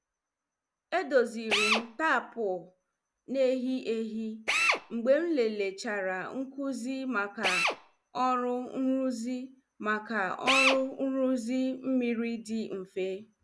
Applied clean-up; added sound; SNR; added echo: none; Drill; 5 dB; none.